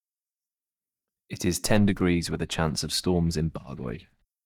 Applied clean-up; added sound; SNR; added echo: neural mask model DeepFilterNet 3.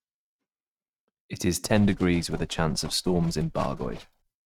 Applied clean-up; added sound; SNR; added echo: neural mask model RNNoise.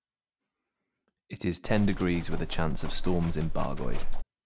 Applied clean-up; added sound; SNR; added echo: none; Livestock, farm animals, working animals; -4 dB; none.